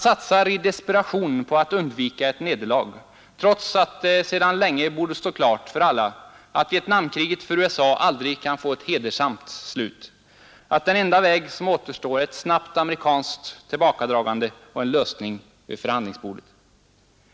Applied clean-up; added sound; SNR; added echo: none; none; none; none.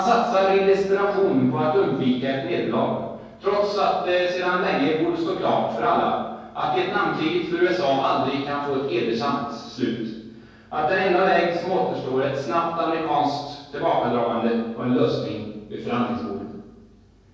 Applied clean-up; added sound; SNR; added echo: none; none; none; reverberation time 1.3 s.